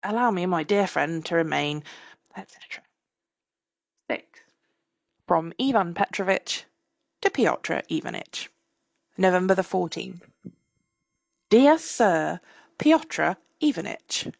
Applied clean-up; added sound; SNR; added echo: neural mask model DeepFilterNet 3.